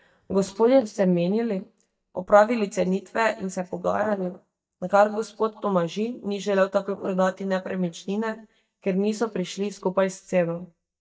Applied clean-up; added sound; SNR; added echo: neural mask model DeepFilterNet 3.